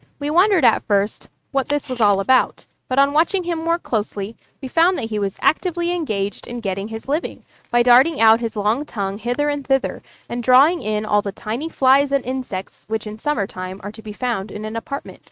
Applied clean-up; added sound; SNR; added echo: neural mask model RNNoise.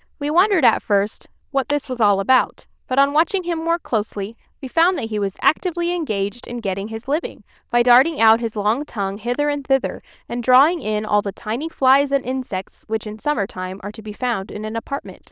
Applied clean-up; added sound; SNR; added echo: neural diffusion model UNIVERSE++.